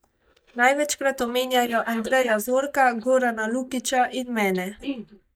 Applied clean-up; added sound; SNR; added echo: neural mask model DeepFilterNet 3.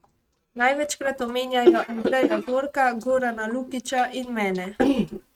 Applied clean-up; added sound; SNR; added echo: neural mask model RNNoise.